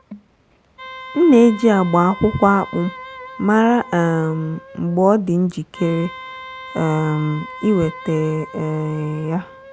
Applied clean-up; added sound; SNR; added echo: none; Wind instrument, woodwind instrument; 17 dB; none.